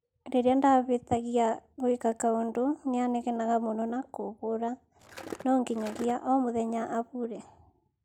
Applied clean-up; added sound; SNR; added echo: none; Skateboard; 13 dB; none.